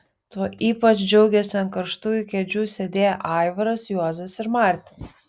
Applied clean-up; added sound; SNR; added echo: none; none; none; none.